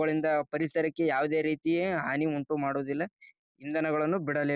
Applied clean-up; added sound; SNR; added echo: none; none; none; none.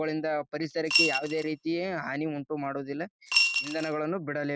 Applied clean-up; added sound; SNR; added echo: neural mask model RNNoise.